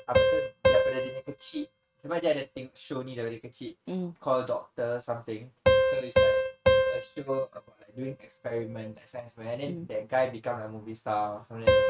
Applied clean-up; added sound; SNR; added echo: neural mask model RNNoise.